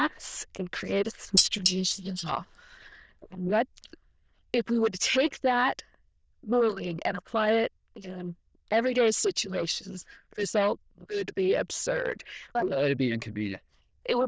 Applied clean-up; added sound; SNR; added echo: neural diffusion model UNIVERSE++.